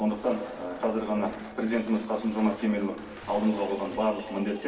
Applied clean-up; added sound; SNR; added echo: none; Shatter; 17 dB; reverberation time 0.2 s.